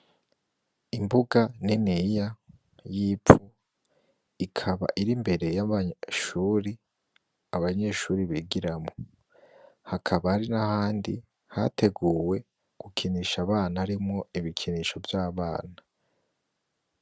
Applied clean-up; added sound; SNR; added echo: none; none; none; none.